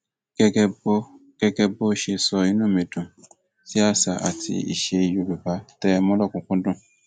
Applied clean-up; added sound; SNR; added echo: none; none; none; none.